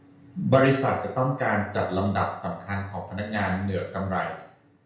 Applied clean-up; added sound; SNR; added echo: none; none; none; reverberation time 0.5 s.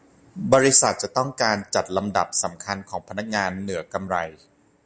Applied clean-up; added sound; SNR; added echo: none; none; none; none.